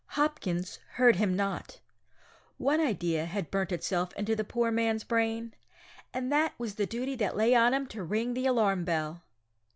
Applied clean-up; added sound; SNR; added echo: none; none; none; none.